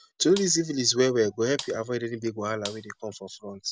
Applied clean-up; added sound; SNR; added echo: none; Gunshot, gunfire; 17 dB; none.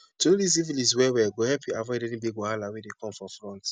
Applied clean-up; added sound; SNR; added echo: none; none; none; none.